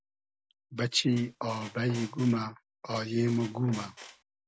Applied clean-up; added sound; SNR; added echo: none; Squeak; 17 dB; none.